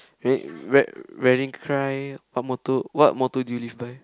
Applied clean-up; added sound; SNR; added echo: none; none; none; none.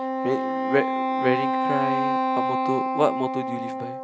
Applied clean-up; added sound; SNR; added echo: none; Wind instrument, woodwind instrument; -3 dB; none.